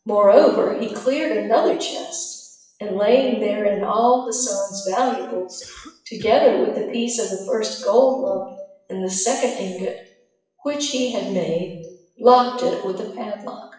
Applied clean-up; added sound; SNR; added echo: classical method WPE with log-MMSE.